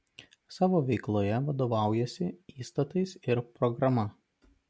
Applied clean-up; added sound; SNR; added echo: none; none; none; none.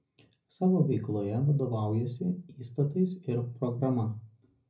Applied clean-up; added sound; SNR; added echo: none; none; none; reverberation time 0.4 s.